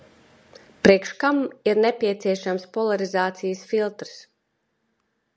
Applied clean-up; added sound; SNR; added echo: none; none; none; none.